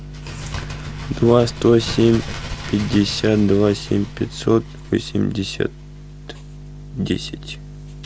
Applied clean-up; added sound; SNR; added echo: none; Bird; 15 dB; none.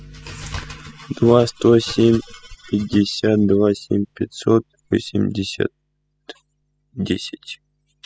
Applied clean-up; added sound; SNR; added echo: classical method spectral subtraction.